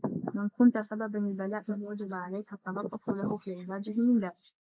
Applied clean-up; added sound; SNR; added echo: neural mask model Resemble Enhance denoiser.